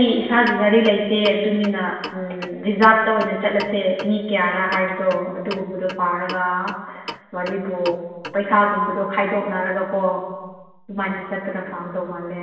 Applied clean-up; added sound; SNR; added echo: none; Clock; 16 dB; reverberation time 1.3 s.